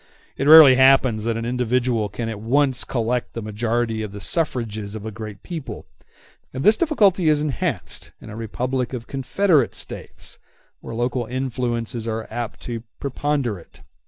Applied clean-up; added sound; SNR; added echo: none; none; none; none.